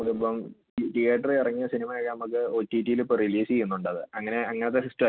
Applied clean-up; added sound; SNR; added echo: none; none; none; none.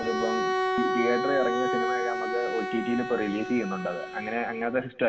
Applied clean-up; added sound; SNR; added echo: none; Bowed string instrument; 1 dB; reverberation time 0.8 s.